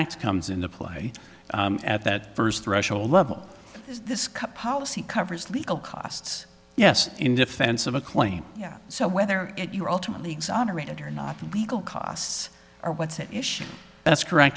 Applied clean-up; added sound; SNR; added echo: none; none; none; none.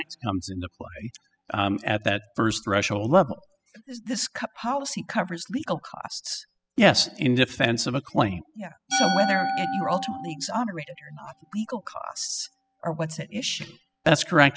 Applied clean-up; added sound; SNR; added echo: classical method spectral subtraction.